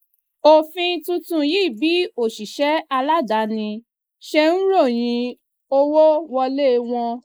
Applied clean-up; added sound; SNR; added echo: neural mask model Resemble Enhance denoiser.